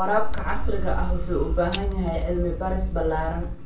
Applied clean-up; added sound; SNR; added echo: none; Scissors; 4 dB; reverberation time 0.3 s.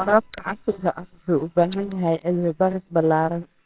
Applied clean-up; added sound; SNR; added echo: neural separator model SepFormer WHAMR!.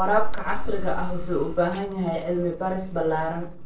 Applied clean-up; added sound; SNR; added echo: neural separator model SepFormer DNS4.